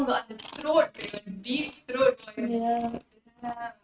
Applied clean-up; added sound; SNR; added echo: neural mask model RNNoise.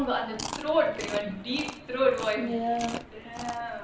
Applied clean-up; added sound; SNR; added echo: none; Chewing, mastication; 12 dB; none.